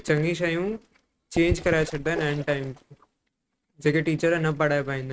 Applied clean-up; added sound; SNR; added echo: neural mask model RNNoise.